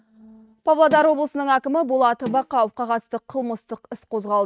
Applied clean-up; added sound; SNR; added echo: neural mask model RNNoise.